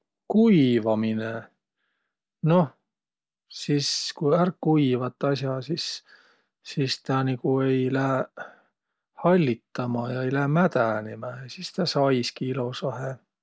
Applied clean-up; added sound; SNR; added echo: none; none; none; none.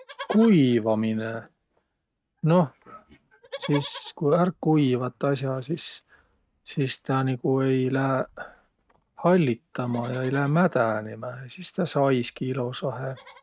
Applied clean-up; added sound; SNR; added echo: neural mask model RNNoise.